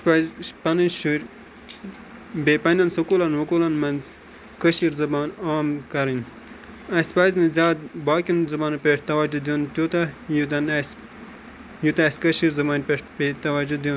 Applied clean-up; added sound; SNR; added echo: none; none; none; none.